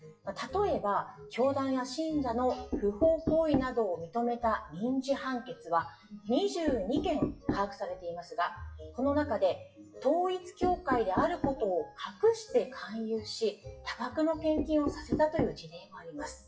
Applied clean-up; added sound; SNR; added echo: classical method WPE with log-MMSE.